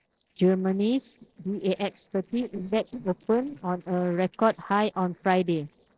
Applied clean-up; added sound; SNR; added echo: neural separator model SepFormer DNS4.